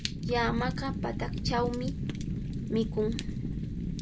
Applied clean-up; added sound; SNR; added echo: none; Fire; -1 dB; none.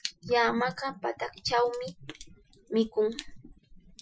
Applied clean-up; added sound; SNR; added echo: classical method Wiener filter.